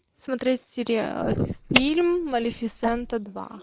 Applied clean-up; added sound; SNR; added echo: neural mask model Resemble Enhance denoiser.